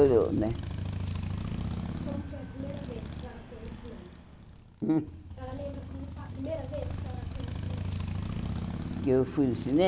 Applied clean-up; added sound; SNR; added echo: none; Motorcycle; 4 dB; none.